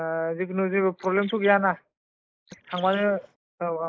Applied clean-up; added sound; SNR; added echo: neural mask model Resemble Enhance denoiser.